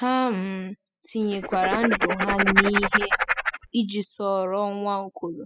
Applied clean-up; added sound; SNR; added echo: classical method spectral subtraction.